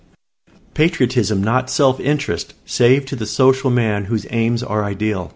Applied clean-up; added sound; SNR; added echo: none; none; none; none.